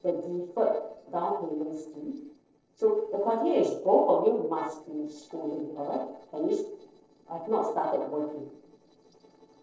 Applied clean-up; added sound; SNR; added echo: neural separator model SepFormer DNS4.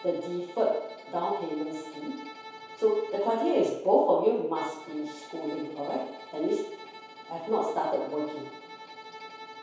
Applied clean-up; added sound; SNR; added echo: none; Bowed string instrument; 16 dB; reverberation time 0.8 s.